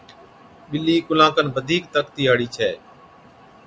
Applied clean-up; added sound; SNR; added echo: none; none; none; none.